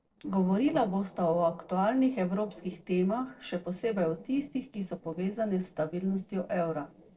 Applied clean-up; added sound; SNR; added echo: neural separator model SepFormer DNS4.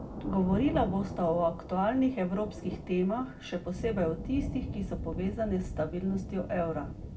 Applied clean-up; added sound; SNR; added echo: none; Thunder; 7 dB; reverberation time 0.4 s.